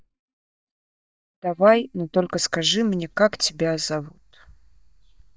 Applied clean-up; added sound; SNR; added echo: neural mask model DeepFilterNet 3.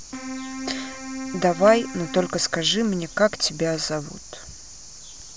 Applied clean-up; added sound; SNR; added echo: none; Keyboard (musical); 11 dB; none.